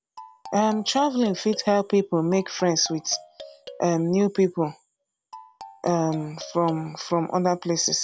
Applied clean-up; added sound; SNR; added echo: none; Marimba, xylophone; 19 dB; none.